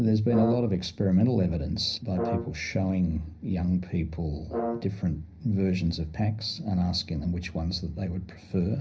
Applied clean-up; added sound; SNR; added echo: none; Brass instrument; 8 dB; reverberation time 0.5 s.